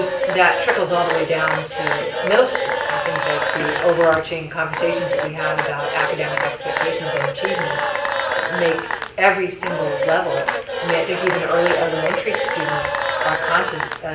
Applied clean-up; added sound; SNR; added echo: none; Applause / Cheering / Clapping; 1 dB; none.